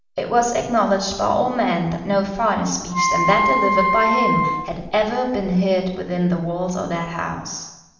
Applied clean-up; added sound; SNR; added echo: none; Wind instrument, woodwind instrument; 0 dB; reverberation time 1.1 s.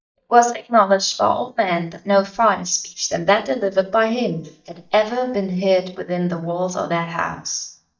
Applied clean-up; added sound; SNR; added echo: neural mask model DeepFilterNet 3.